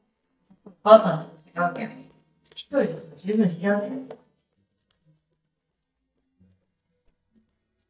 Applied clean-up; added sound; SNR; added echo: neural mask model DeepFilterNet 3.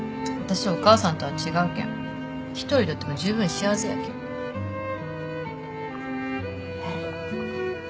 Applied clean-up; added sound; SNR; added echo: none; none; none; none.